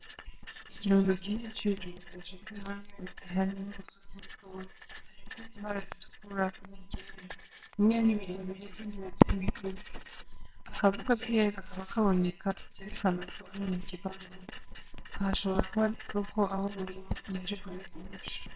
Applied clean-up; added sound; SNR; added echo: neural separator model SepFormer WHAMR!.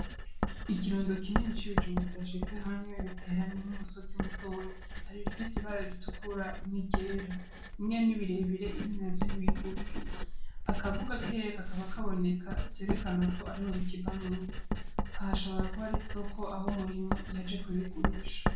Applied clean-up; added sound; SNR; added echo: none; Writing; -2 dB; reverberation time 0.3 s.